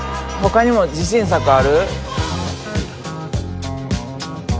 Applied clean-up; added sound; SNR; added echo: none; none; none; none.